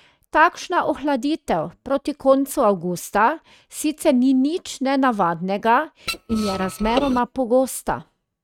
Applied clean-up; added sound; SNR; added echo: neural mask model RNNoise.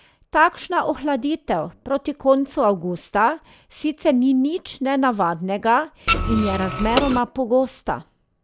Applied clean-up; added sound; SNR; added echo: none; Printer; 1 dB; none.